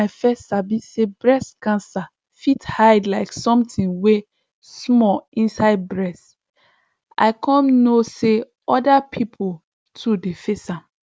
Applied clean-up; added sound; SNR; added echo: none; none; none; none.